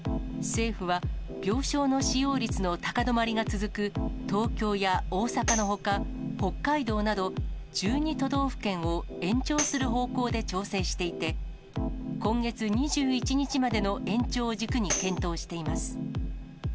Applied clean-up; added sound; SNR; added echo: none; Tambourine; 9 dB; none.